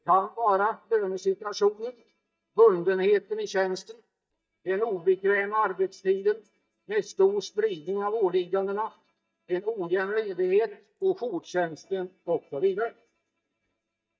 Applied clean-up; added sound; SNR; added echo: neural mask model DeepFilterNet 3.